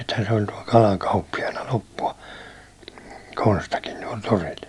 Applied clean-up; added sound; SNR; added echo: none; none; none; none.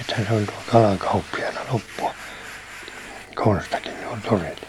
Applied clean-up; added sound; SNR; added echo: none; Domestic sounds, home sounds; 16 dB; none.